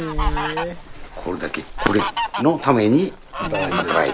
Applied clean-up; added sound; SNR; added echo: none; Fowl; 4 dB; none.